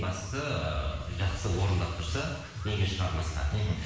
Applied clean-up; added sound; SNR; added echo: none; none; none; reverberation time 0.9 s.